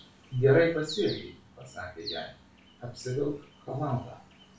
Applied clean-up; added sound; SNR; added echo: none; Bird; 17 dB; reverberation time 0.3 s.